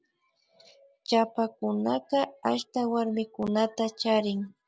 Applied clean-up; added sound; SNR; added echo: none; none; none; none.